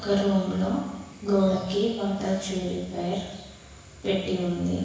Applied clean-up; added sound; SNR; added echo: none; none; none; reverberation time 1.1 s.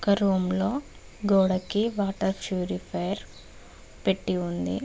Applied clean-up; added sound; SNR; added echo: none; none; none; none.